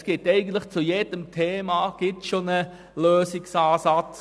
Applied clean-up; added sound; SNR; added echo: none; none; none; none.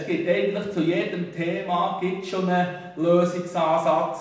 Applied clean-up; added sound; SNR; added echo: none; none; none; reverberation time 0.8 s.